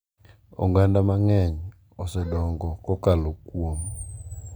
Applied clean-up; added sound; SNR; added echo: none; none; none; none.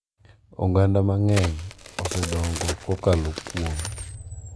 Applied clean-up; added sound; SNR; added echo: none; Crack; 10 dB; none.